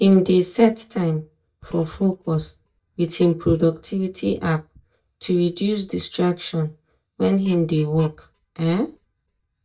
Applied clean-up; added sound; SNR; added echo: neural mask model DeepFilterNet 3.